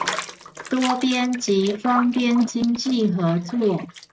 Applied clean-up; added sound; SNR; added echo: neural mask model RNNoise.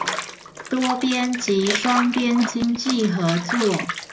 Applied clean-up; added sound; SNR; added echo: none; Bathtub (filling or washing) / Water; 7 dB; none.